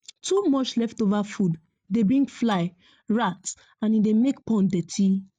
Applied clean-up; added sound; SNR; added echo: neural mask model DeepFilterNet 3.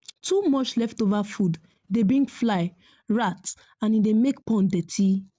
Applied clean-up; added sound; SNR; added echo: none; none; none; none.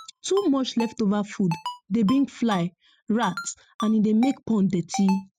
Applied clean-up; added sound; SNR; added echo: classical method spectral subtraction.